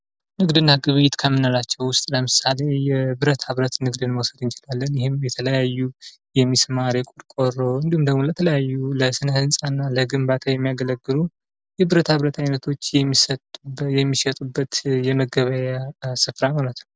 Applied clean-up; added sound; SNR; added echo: none; none; none; none.